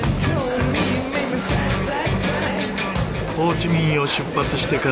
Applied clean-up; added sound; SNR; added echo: none; none; none; none.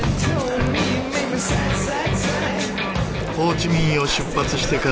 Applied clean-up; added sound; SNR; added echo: none; Chewing, mastication; 15 dB; none.